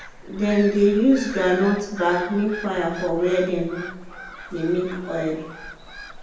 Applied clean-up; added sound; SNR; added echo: none; Gull, seagull / Bird vocalization, bird call, bird song; 14 dB; reverberation time 0.9 s.